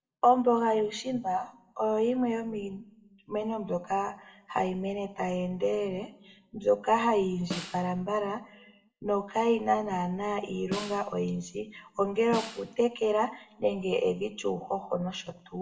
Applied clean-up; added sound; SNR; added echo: none; Snare drum; 13 dB; reverberation time 0.4 s.